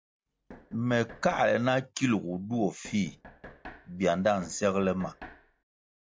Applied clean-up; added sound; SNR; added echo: none; Knock; 20 dB; none.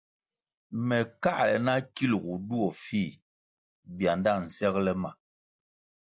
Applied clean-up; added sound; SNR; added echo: none; none; none; none.